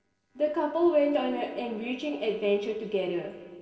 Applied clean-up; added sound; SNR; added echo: neural separator model SepFormer DNS4.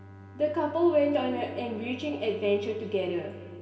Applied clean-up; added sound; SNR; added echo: none; Bowed string instrument; 18 dB; reverberation time 2.1 s.